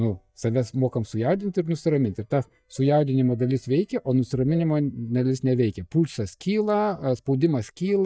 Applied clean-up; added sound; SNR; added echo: neural mask model DeepFilterNet 3.